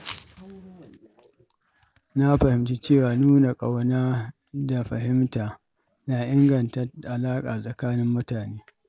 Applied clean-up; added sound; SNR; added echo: none; none; none; none.